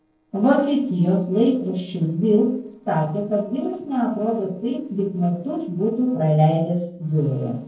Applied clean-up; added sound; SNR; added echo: neural separator model SepFormer DNS4.